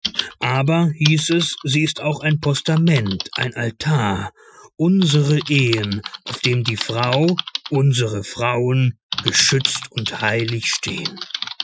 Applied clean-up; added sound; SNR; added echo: classical method Wiener filter.